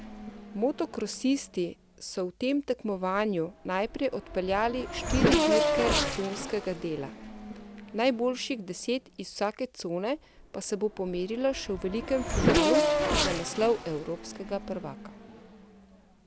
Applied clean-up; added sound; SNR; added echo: none; Race car, auto racing / Accelerating, revving, vroom; 1 dB; none.